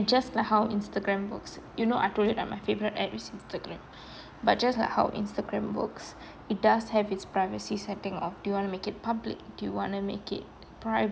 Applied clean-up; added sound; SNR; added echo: none; none; none; none.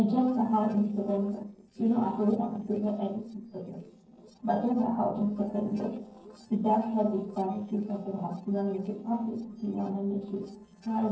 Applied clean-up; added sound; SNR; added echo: neural separator model SepFormer DNS4.